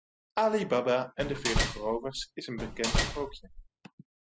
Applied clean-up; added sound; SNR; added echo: classical method spectral subtraction.